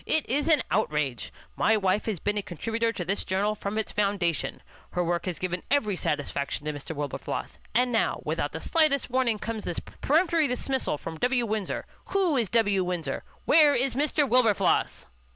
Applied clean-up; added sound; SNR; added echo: none; none; none; none.